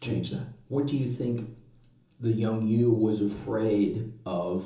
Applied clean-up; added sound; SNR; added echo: none; none; none; reverberation time 1.2 s.